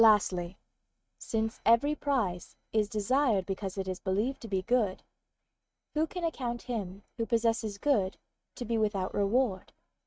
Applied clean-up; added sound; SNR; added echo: neural mask model RNNoise.